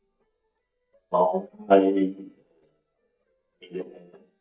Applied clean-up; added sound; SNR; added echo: neural mask model DeepFilterNet 3.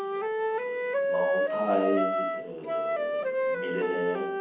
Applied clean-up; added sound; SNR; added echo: none; Wind instrument, woodwind instrument; -5 dB; reverberation time 0.8 s.